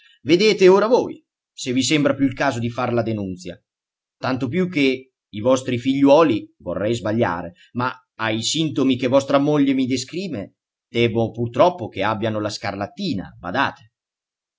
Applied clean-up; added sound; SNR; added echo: none; none; none; none.